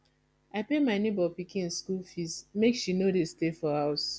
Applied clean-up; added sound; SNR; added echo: none; none; none; none.